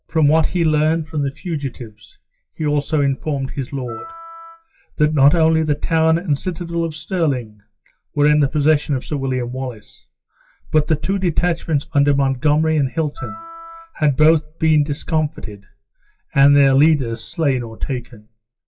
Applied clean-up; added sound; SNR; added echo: classical method WPE with log-MMSE.